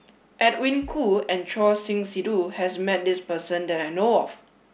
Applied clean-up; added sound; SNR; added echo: none; Bass drum; 19 dB; none.